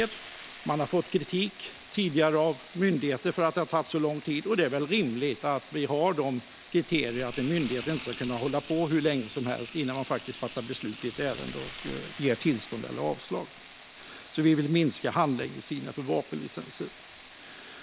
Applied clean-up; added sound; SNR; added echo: none; Frying (food); 17 dB; none.